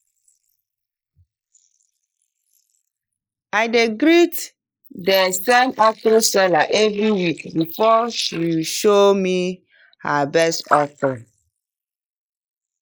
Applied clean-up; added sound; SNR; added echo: neural mask model Resemble Enhance denoiser.